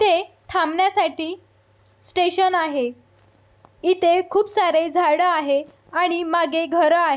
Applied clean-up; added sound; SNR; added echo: none; none; none; none.